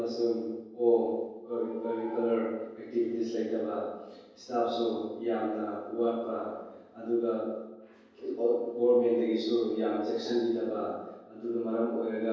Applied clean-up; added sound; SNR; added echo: none; none; none; reverberation time 1.3 s.